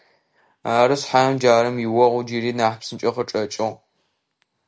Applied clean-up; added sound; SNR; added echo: none; none; none; none.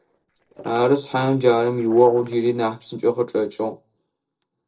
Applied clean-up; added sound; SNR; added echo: neural separator model SepFormer DNS4.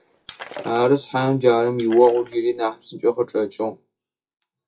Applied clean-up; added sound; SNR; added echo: classical method WPE with log-MMSE.